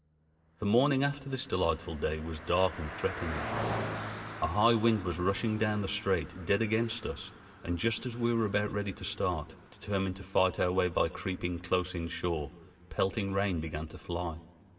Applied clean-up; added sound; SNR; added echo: none; Car passing by; 13 dB; reverberation time 2.2 s.